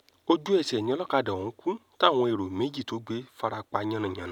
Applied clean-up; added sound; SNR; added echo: none; none; none; none.